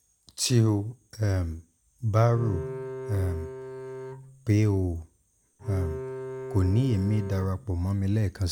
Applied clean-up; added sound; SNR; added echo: none; Bowed string instrument; 11 dB; none.